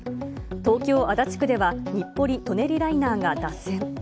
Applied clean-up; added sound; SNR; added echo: none; none; none; none.